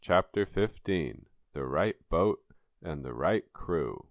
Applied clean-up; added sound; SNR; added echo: none; none; none; none.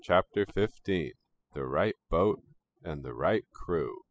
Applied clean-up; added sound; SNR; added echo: classical method spectral subtraction.